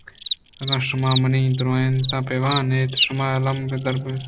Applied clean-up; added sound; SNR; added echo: none; Cricket; 8 dB; none.